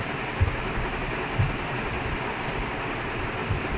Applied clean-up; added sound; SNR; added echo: none; none; none; none.